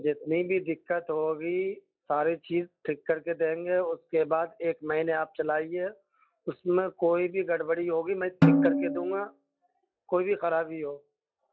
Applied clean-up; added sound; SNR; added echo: classical method log-MMSE.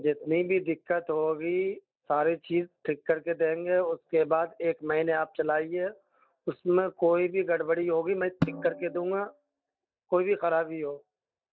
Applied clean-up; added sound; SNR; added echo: neural mask model DeepFilterNet 3.